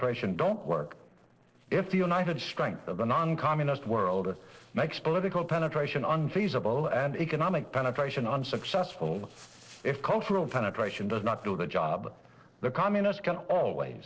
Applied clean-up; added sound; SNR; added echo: neural separator model SepFormer DNS4.